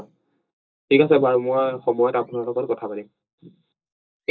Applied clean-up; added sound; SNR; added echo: neural mask model DeepFilterNet 3.